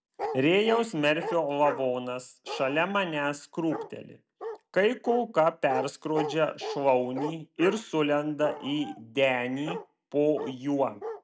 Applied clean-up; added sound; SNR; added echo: none; Bark; 12 dB; none.